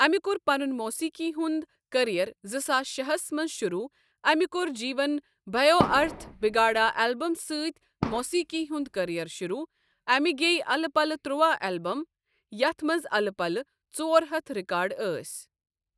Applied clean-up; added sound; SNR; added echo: neural mask model DeepFilterNet 3.